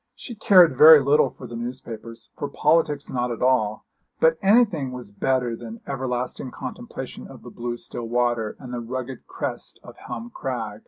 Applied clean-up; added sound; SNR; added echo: none; none; none; none.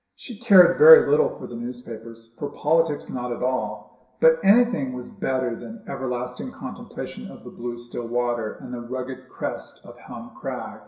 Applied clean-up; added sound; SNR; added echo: none; none; none; reverberation time 0.9 s.